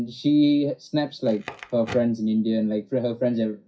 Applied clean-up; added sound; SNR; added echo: classical method WPE with log-MMSE.